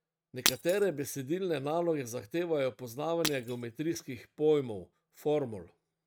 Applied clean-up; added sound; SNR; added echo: neural mask model RNNoise.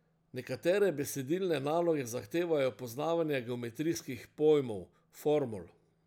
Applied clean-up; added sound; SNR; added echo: none; none; none; none.